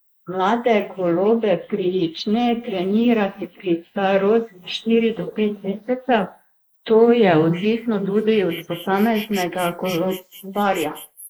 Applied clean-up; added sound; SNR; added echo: neural mask model Resemble Enhance denoiser.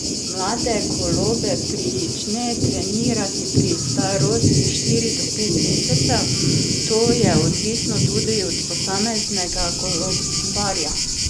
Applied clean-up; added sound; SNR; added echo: none; Thunder; -5 dB; none.